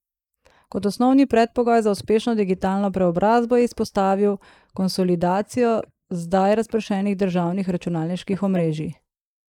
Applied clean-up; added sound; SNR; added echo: neural mask model Resemble Enhance denoiser.